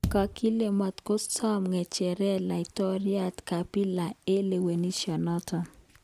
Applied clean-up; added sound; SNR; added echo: none; Bass drum; 9 dB; none.